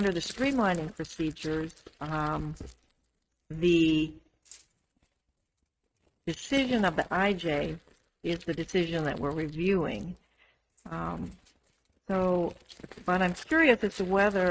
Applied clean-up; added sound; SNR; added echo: neural mask model RNNoise.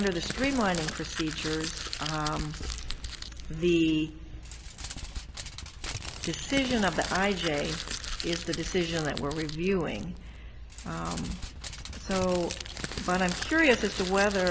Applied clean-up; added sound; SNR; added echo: none; Crumpling, crinkling; 9 dB; none.